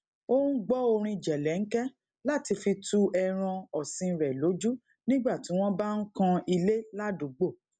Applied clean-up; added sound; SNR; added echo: none; none; none; none.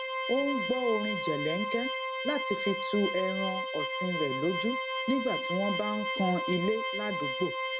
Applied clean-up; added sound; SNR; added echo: none; Organ; 0 dB; none.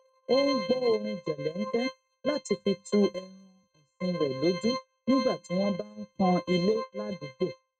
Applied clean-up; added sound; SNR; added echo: neural mask model RNNoise.